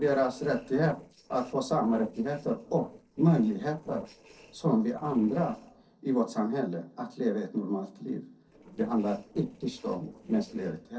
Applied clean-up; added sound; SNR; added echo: neural separator model SepFormer DNS4.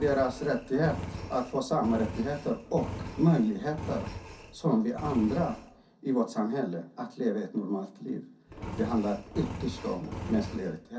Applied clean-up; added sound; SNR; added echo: none; Engine; 11 dB; reverberation time 0.3 s.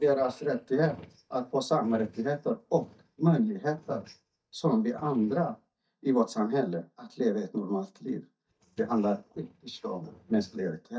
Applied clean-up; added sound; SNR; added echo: neural mask model DeepFilterNet 3.